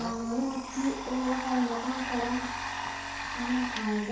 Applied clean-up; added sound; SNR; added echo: none; Domestic sounds, home sounds; 5 dB; reverberation time 0.6 s.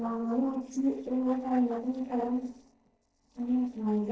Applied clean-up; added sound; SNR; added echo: neural separator model SepFormer DNS4.